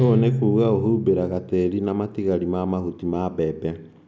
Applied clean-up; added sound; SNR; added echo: none; Guitar; 7 dB; none.